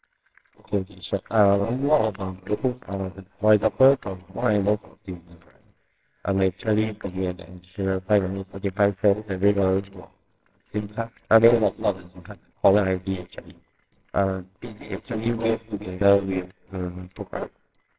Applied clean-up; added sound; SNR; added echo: neural separator model SepFormer WHAMR!.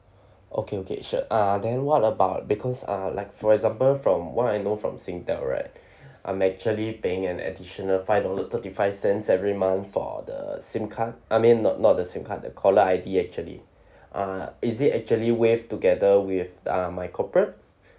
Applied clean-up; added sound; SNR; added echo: none; none; none; none.